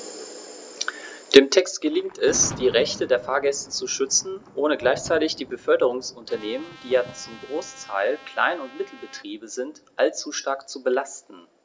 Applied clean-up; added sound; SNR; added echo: none; Thunder + Trumpet; 19 dB; none.